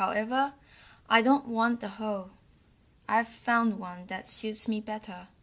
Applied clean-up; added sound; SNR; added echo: none; none; none; none.